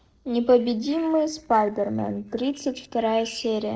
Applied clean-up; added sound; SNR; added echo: neural separator model SepFormer DNS4.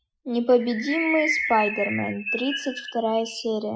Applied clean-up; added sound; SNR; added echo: classical method Wiener filter.